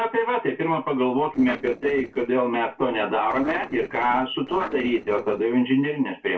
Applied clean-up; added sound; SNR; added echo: neural separator model SepFormer DNS4.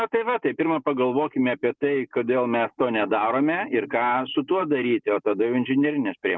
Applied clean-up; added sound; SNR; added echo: none; none; none; none.